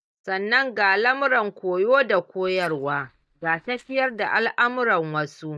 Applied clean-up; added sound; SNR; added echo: neural mask model DeepFilterNet 3.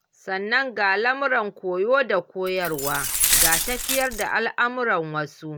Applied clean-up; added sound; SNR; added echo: none; Glass; 0 dB; none.